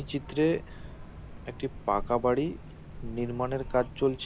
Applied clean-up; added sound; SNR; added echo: none; Cricket; 11 dB; none.